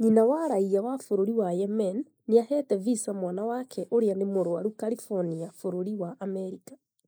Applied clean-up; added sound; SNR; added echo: neural mask model Resemble Enhance denoiser.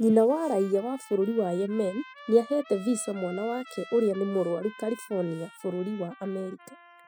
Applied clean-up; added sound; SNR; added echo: classical method spectral subtraction.